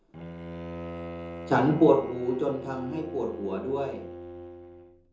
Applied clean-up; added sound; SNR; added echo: none; Bowed string instrument; 11 dB; reverberation time 0.6 s.